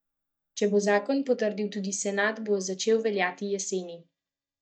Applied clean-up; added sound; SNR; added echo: neural mask model DeepFilterNet 3.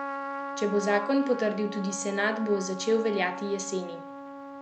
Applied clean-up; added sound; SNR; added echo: none; Trumpet; 9 dB; none.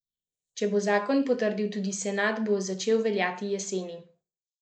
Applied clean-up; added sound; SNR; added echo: neural mask model Resemble Enhance denoiser.